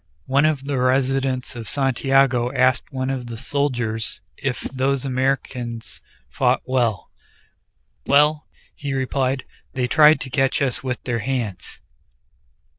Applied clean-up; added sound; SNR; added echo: neural diffusion model UNIVERSE++.